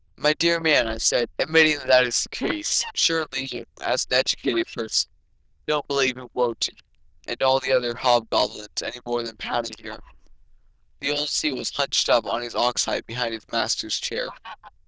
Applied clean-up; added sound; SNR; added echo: neural diffusion model UNIVERSE++.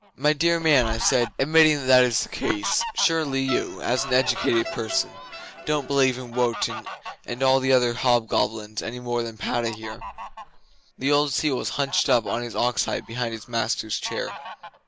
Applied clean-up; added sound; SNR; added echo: none; Fowl + Crowd; 13 dB; none.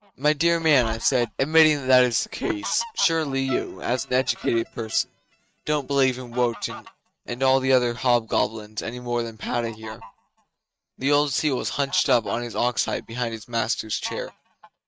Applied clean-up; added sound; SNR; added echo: neural mask model RNNoise.